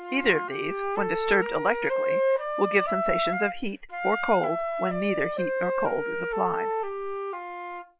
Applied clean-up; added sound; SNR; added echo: none; Wind instrument, woodwind instrument; 0 dB; none.